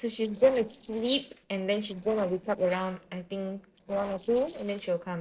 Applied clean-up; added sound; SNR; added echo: neural separator model SepFormer DNS4.